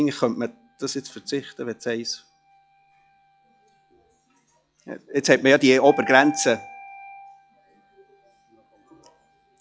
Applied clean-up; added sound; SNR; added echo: classical method log-MMSE.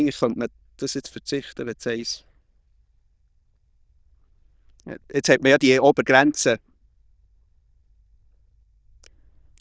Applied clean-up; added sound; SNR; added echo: neural diffusion model UNIVERSE++.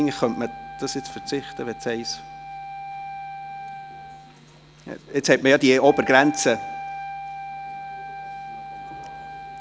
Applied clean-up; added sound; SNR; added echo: none; Wind instrument, woodwind instrument; 11 dB; none.